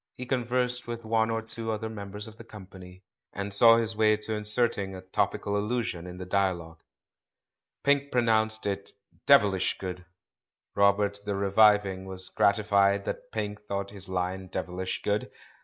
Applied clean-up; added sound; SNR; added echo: neural mask model Resemble Enhance denoiser.